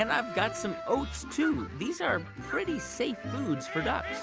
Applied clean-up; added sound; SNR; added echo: none; Wind instrument, woodwind instrument; 12 dB; none.